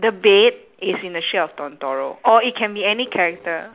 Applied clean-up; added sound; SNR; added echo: none; none; none; none.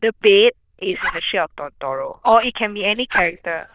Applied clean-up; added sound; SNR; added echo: neural diffusion model UNIVERSE++.